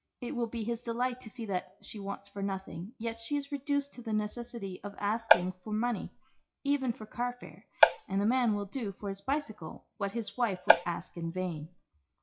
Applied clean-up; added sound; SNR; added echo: classical method WPE with log-MMSE.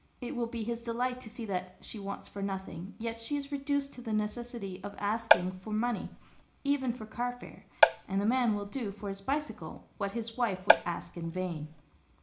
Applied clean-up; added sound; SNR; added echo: none; Marimba, xylophone; -3 dB; reverberation time 0.4 s.